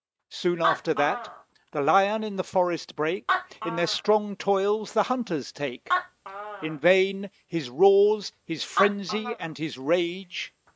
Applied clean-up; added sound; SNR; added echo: neural mask model RNNoise.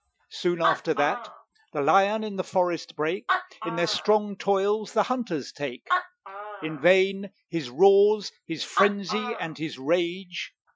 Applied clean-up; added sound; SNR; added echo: classical method Wiener filter.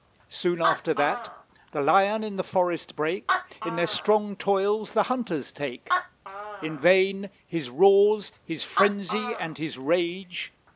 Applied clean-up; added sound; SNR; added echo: none; Animal; 9 dB; none.